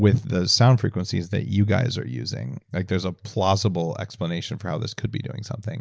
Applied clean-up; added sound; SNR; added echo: none; none; none; none.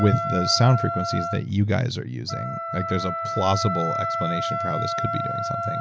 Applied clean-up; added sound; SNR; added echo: none; Wind instrument, woodwind instrument; 4 dB; none.